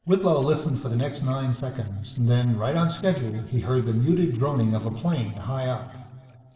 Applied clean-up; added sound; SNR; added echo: neural separator model SepFormer DNS4.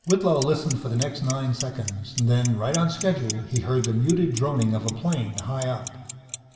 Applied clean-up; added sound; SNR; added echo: none; Clock; 13 dB; reverberation time 2.2 s.